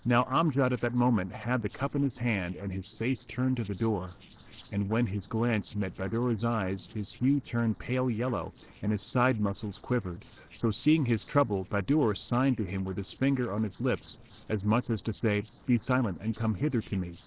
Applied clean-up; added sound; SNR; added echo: neural separator model SepFormer DNS4.